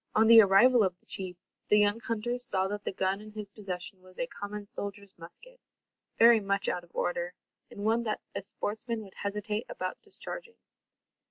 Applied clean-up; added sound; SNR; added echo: none; none; none; none.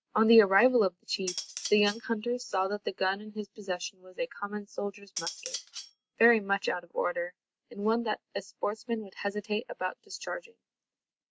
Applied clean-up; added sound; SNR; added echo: neural mask model RNNoise.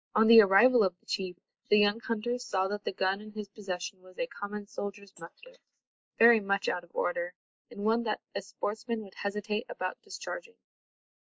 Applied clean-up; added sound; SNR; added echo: neural mask model Resemble Enhance denoiser.